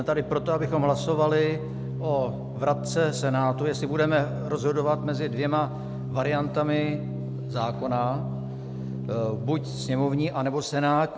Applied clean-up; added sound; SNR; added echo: none; Organ; 6 dB; none.